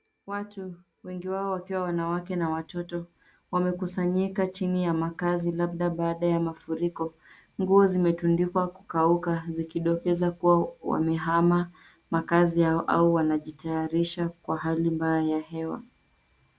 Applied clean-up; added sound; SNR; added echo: none; none; none; none.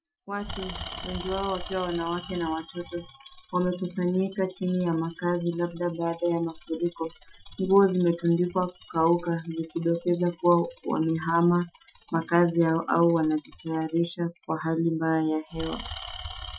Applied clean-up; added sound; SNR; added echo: classical method Wiener filter.